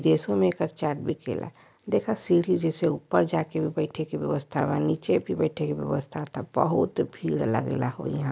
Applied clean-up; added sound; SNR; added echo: none; none; none; none.